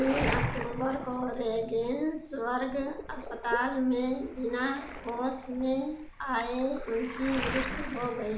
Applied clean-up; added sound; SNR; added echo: none; Waves, surf; 7 dB; none.